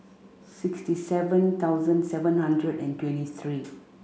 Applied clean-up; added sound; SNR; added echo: none; none; none; none.